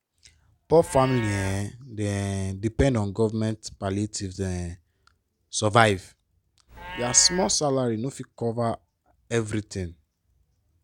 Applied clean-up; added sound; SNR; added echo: none; Livestock, farm animals, working animals; 18 dB; none.